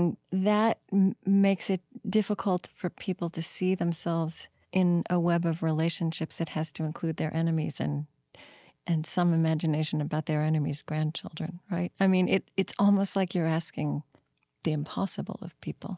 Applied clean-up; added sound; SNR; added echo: none; none; none; none.